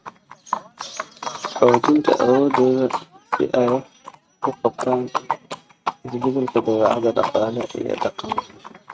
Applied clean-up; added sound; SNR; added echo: neural mask model RNNoise.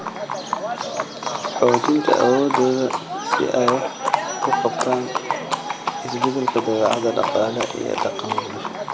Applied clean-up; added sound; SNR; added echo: none; Livestock, farm animals, working animals; 2 dB; none.